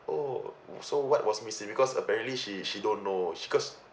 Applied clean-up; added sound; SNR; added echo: none; none; none; none.